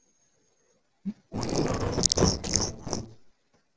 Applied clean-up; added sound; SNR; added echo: neural separator model SepFormer DNS4.